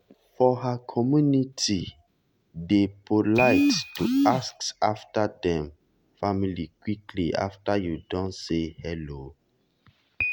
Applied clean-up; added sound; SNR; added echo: none; Piano; 15 dB; none.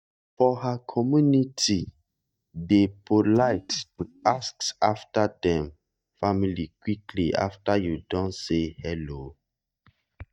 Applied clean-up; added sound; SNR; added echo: neural mask model DeepFilterNet 3.